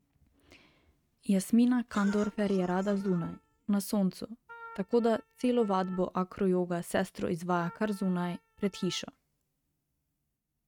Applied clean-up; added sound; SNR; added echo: neural mask model RNNoise.